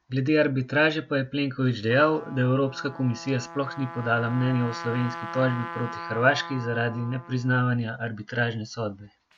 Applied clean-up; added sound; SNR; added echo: none; Trumpet; 15 dB; none.